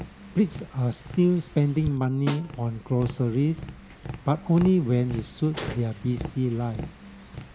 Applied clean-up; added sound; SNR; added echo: none; Snare drum + Tap; 13 dB; none.